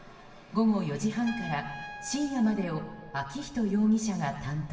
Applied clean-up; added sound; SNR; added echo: none; Trumpet; 17 dB; reverberation time 1.1 s.